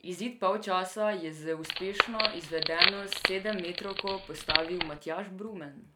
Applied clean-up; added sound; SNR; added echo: none; Wood; -2 dB; none.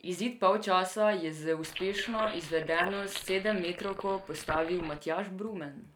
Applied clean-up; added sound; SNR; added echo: neural mask model Resemble Enhance denoiser.